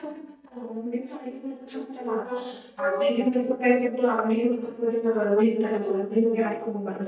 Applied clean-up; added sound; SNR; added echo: neural mask model DeepFilterNet 3.